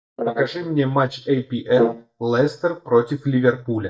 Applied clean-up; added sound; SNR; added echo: neural mask model DeepFilterNet 3.